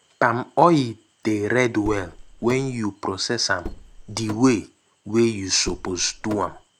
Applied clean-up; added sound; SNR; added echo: none; Car; 14 dB; none.